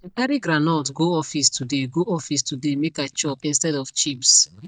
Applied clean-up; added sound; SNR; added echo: neural mask model DeepFilterNet 3.